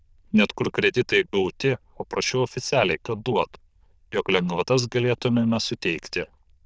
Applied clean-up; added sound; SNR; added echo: neural diffusion model UNIVERSE++.